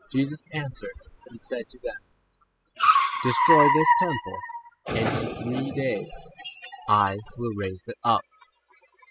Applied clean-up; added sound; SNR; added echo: classical method spectral subtraction.